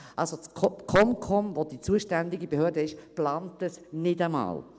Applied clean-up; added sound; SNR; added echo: none; none; none; none.